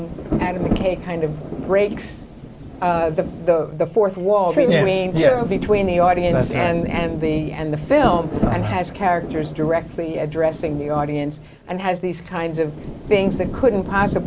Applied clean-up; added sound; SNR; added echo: none; Rain; 8 dB; none.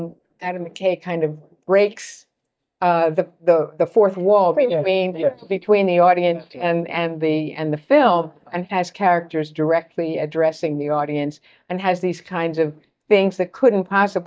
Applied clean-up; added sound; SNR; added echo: neural mask model DeepFilterNet 3.